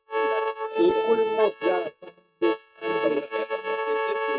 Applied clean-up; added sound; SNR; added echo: neural mask model RNNoise.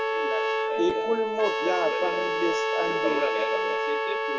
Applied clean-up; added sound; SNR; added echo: none; Trumpet + Bowed string instrument; -3 dB; none.